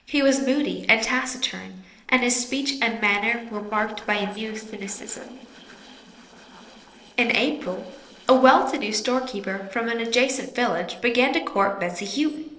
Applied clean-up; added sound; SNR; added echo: neural separator model SepFormer DNS4.